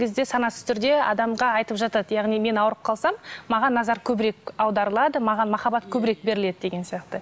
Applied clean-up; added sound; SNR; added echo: none; none; none; none.